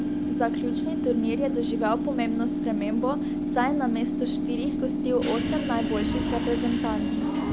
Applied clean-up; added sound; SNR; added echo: none; Subway, metro, underground / Train; -3 dB; none.